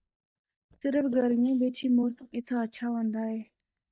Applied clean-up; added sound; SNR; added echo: neural mask model DeepFilterNet 3.